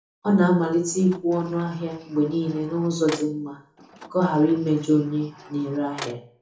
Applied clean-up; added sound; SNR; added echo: none; Sliding door; 19 dB; reverberation time 0.8 s.